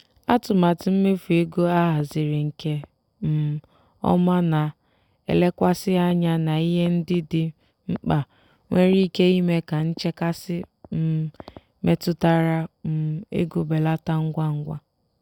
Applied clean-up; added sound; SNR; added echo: none; none; none; none.